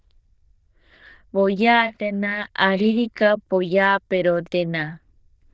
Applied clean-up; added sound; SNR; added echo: neural diffusion model UNIVERSE++.